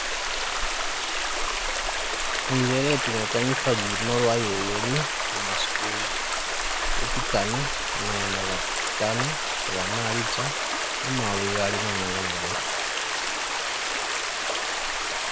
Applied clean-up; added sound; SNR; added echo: none; Stream; -4 dB; none.